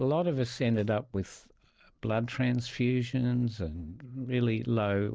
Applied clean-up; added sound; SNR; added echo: neural separator model SepFormer DNS4.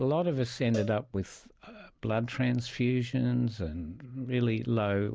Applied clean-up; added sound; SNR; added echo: none; Cowbell; 17 dB; none.